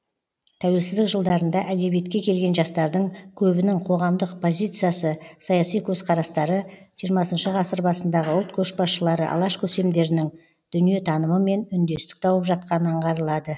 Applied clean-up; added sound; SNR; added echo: none; none; none; none.